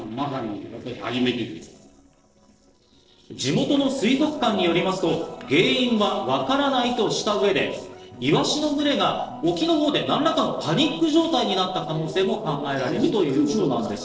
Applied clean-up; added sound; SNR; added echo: neural separator model SepFormer DNS4.